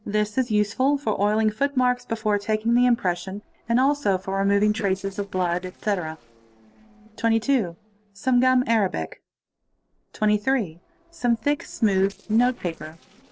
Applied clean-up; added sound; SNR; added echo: neural separator model SepFormer DNS4.